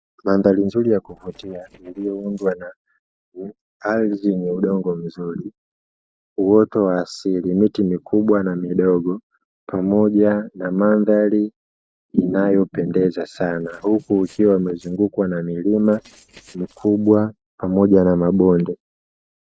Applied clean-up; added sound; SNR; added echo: neural separator model SepFormer DNS4.